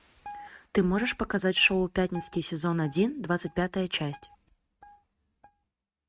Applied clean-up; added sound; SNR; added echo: neural mask model RNNoise.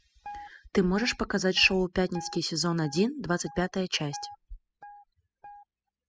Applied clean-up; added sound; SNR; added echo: classical method spectral subtraction.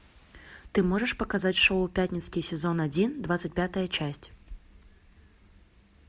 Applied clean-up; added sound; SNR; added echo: none; none; none; none.